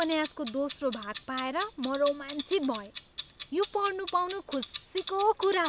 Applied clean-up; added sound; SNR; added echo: none; Clock; 9 dB; none.